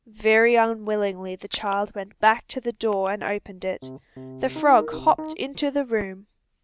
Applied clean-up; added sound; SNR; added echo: none; Piano; 11 dB; none.